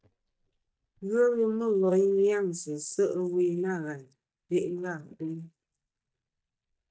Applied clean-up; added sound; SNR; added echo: neural mask model DeepFilterNet 3.